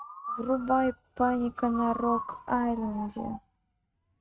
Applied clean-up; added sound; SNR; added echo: neural mask model RNNoise.